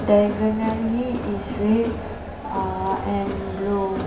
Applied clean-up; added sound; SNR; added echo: none; Crowd; 7 dB; reverberation time 0.5 s.